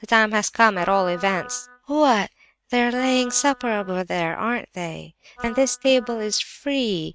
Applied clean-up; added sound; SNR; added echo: neural mask model RNNoise.